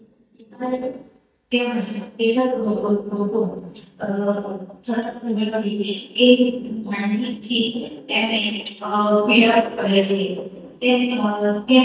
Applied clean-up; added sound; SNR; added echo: neural mask model DeepFilterNet 3.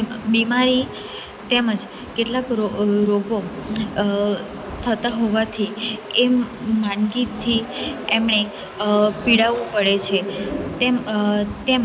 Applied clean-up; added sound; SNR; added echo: none; none; none; none.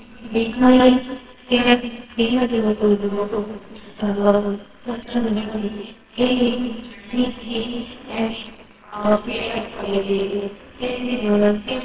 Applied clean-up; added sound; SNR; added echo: neural separator model SepFormer WHAMR!.